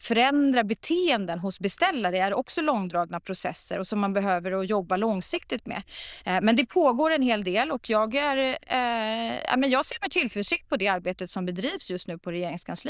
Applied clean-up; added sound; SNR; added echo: neural diffusion model UNIVERSE++.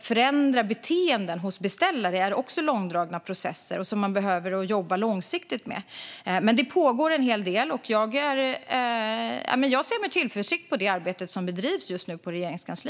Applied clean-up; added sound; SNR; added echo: none; none; none; none.